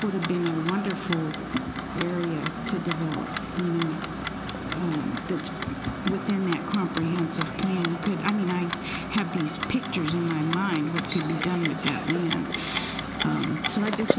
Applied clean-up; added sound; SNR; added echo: none; Clock; 2 dB; none.